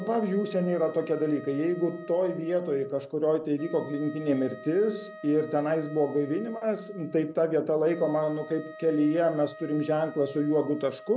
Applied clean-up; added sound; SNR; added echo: none; Wind instrument, woodwind instrument; 18 dB; none.